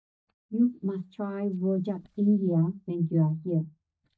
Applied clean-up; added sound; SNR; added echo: neural mask model DeepFilterNet 3.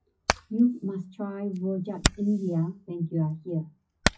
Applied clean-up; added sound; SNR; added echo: classical method WPE with log-MMSE.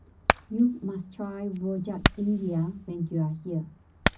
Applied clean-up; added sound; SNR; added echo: none; Hammer; 1 dB; reverberation time 0.4 s.